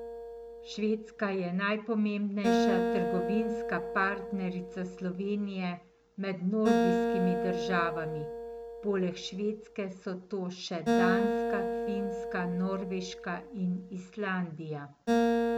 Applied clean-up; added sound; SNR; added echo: none; Acoustic guitar; 0 dB; none.